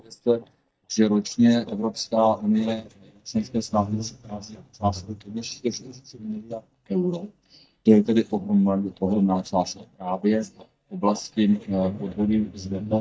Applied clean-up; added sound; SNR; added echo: neural mask model DeepFilterNet 3.